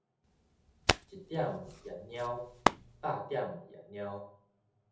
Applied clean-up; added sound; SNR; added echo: none; Hands; -4 dB; reverberation time 0.6 s.